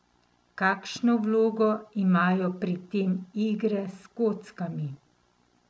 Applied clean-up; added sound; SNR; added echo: none; none; none; none.